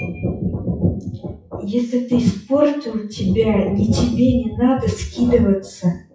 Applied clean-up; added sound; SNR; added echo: classical method WPE with log-MMSE.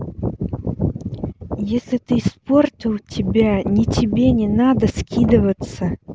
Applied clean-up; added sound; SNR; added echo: none; none; none; none.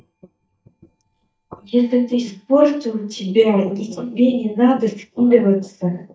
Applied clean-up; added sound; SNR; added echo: neural mask model DeepFilterNet 3.